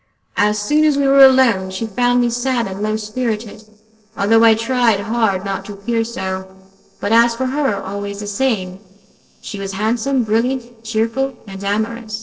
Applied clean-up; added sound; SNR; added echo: neural separator model SepFormer DNS4.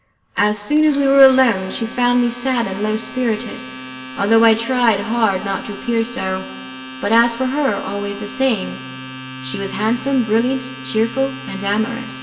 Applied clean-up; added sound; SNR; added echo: none; Domestic sounds, home sounds; 13 dB; reverberation time 1.7 s.